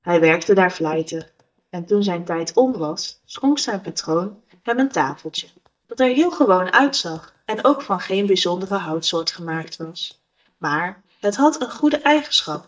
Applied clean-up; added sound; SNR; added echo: neural mask model DeepFilterNet 3.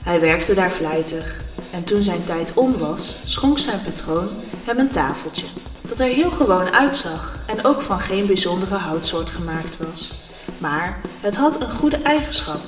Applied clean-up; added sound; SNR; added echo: none; Drum kit; 13 dB; reverberation time 2.5 s.